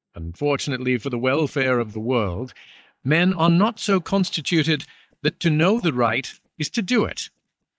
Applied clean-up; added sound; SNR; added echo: neural mask model DeepFilterNet 3.